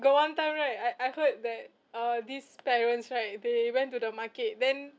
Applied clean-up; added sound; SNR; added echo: none; none; none; none.